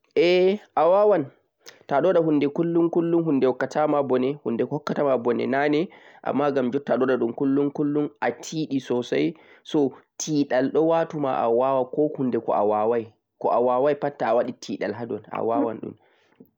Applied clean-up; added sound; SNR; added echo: none; none; none; none.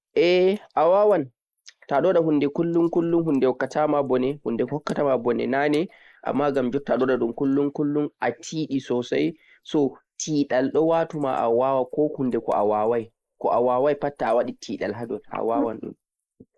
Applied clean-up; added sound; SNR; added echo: neural mask model Resemble Enhance denoiser.